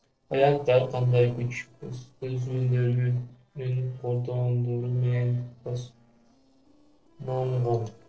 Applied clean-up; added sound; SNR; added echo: neural separator model SepFormer DNS4.